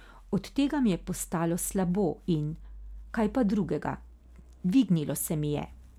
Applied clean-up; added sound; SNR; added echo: none; none; none; none.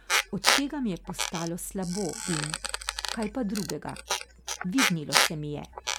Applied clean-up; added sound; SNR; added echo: none; Squeak; -2 dB; none.